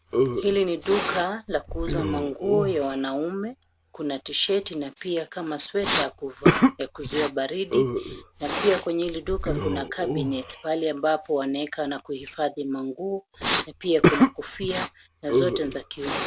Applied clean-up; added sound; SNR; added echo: none; Respiratory sounds; 0 dB; none.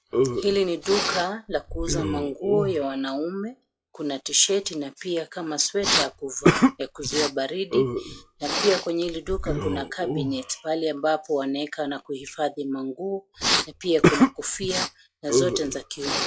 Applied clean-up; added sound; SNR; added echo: classical method log-MMSE.